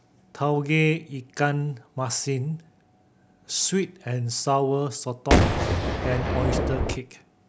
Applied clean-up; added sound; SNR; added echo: none; Boom; -4 dB; none.